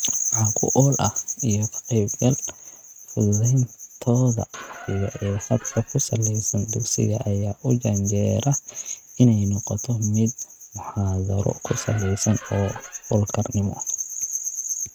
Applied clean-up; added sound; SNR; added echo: neural mask model RNNoise.